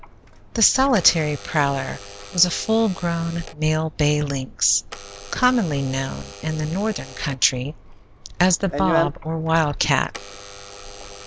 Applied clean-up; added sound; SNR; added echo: none; Alarm / Door; 12 dB; none.